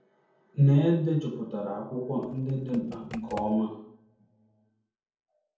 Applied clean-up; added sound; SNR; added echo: none; Computer keyboard; 17 dB; reverberation time 0.7 s.